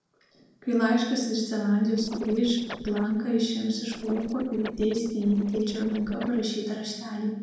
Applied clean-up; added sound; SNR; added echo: neural separator model SepFormer DNS4.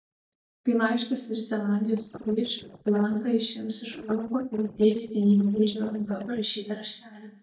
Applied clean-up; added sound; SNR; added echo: neural mask model DeepFilterNet 3.